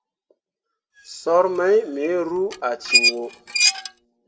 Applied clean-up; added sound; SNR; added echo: none; Squeak; 0 dB; reverberation time 0.5 s.